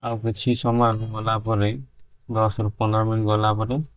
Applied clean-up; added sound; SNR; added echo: neural mask model DeepFilterNet 3.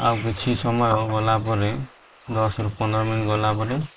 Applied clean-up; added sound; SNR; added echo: neural mask model Resemble Enhance denoiser.